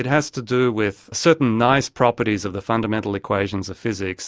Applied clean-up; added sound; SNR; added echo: none; none; none; none.